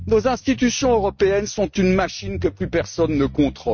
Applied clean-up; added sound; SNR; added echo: neural mask model RNNoise.